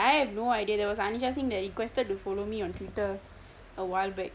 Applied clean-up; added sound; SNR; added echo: none; none; none; none.